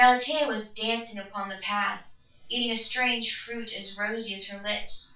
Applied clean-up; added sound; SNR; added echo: none; none; none; reverberation time 0.2 s.